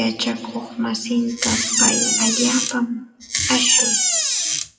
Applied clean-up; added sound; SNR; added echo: classical method WPE with log-MMSE.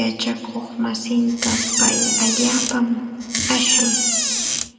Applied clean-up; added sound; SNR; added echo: none; Door; -3 dB; reverberation time 2.2 s.